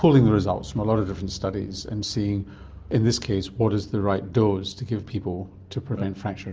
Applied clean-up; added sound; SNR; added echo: none; none; none; none.